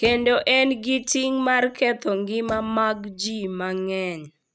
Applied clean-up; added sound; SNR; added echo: neural mask model RNNoise.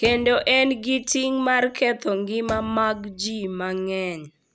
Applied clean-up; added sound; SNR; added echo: none; Thump, thud; 18 dB; none.